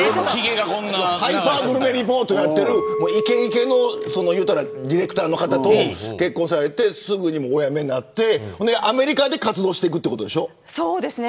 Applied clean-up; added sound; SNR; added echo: none; Chink, clink; 11 dB; none.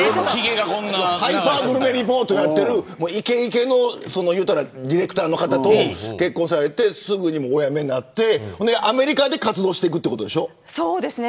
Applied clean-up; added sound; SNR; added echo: none; none; none; none.